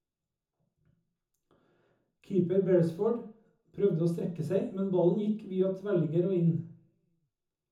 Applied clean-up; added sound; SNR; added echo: none; none; none; reverberation time 0.5 s.